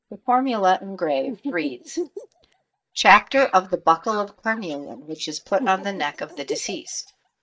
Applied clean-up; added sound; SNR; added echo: neural mask model DeepFilterNet 3.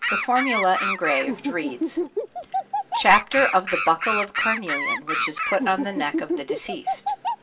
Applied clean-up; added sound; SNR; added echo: none; Animal; 2 dB; reverberation time 0.2 s.